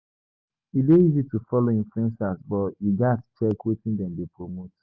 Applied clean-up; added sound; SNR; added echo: none; none; none; none.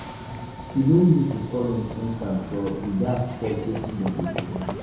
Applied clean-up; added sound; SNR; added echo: none; Run / Train; 9 dB; reverberation time 1.0 s.